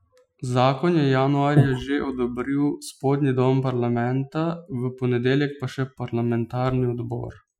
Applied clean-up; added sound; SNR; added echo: classical method Wiener filter.